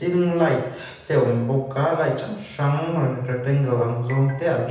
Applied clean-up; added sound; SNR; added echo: none; none; none; reverberation time 0.9 s.